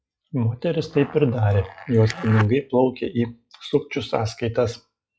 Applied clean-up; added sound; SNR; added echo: classical method log-MMSE.